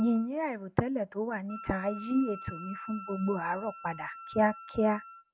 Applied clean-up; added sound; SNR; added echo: none; Wind instrument, woodwind instrument; 15 dB; none.